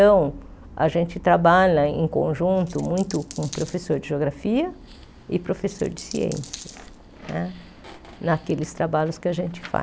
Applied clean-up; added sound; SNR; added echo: none; Coin (dropping); 19 dB; none.